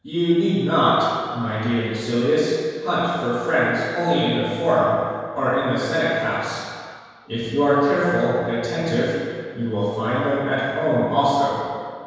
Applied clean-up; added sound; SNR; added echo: none; none; none; reverberation time 1.9 s.